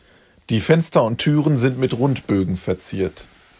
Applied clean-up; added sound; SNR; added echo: none; none; none; none.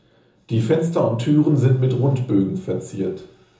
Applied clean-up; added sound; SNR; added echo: none; none; none; reverberation time 0.6 s.